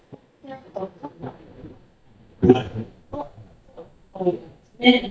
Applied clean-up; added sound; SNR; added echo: neural mask model DeepFilterNet 3.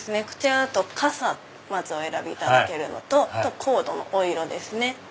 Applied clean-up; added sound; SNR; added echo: none; none; none; none.